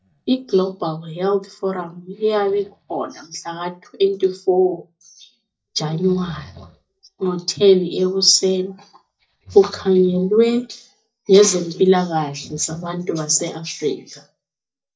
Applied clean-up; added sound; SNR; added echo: neural mask model DeepFilterNet 3.